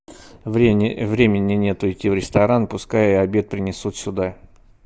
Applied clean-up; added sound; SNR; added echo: none; none; none; none.